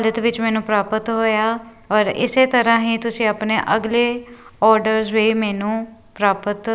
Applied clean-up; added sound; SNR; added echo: none; none; none; none.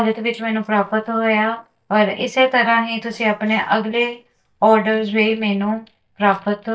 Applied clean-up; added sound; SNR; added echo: neural mask model DeepFilterNet 3.